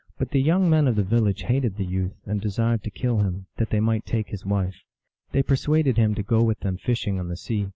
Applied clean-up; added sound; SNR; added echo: none; none; none; none.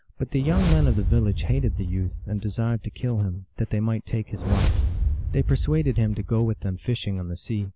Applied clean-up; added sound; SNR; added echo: none; Whoosh, swoosh, swish; 2 dB; none.